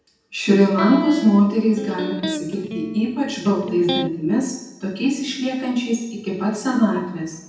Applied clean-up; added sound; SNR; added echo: none; Electric guitar; 9 dB; reverberation time 0.9 s.